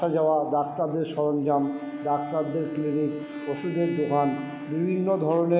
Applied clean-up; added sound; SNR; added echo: none; Wind instrument, woodwind instrument; 14 dB; reverberation time 1.9 s.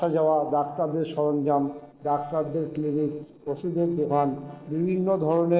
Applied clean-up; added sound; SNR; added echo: neural separator model SepFormer DNS4.